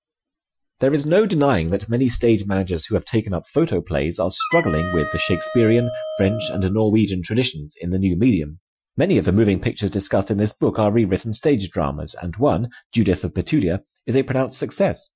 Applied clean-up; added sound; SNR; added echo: classical method Wiener filter.